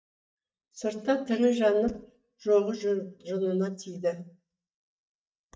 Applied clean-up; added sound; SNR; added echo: neural mask model DeepFilterNet 3.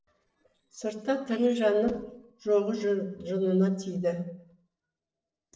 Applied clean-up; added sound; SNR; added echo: neural separator model SepFormer DNS4.